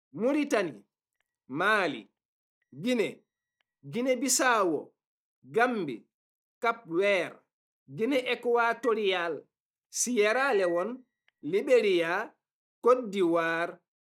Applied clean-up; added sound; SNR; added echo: neural mask model DeepFilterNet 3.